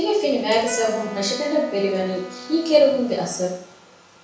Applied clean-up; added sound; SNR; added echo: none; Wind instrument, woodwind instrument; 17 dB; reverberation time 0.7 s.